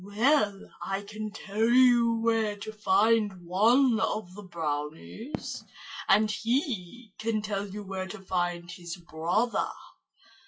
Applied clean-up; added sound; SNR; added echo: classical method WPE with log-MMSE.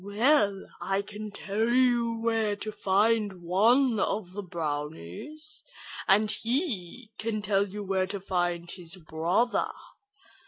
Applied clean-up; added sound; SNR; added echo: none; none; none; none.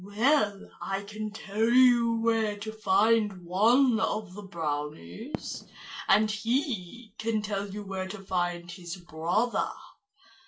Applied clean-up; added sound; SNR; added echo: neural separator model SepFormer DNS4.